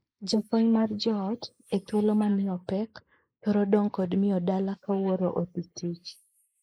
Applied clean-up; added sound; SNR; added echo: neural mask model Resemble Enhance denoiser.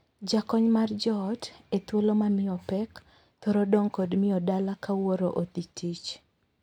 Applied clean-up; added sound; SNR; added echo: none; none; none; none.